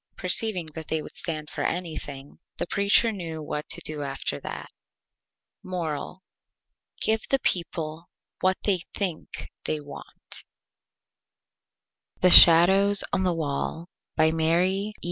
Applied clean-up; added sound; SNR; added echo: none; none; none; none.